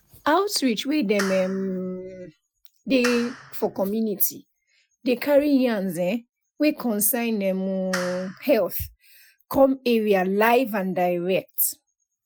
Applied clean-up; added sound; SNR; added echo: classical method Wiener filter.